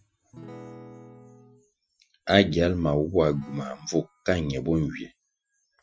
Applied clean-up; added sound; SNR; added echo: classical method Wiener filter.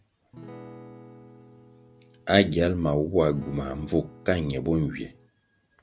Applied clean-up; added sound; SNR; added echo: none; Acoustic guitar / Strum; 19 dB; none.